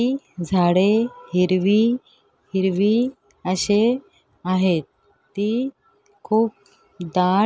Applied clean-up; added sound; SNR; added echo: none; none; none; none.